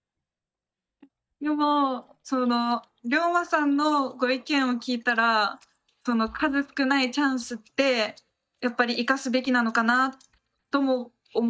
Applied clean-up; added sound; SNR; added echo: neural mask model DeepFilterNet 3.